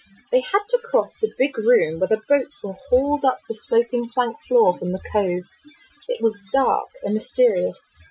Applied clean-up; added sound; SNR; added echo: classical method Wiener filter.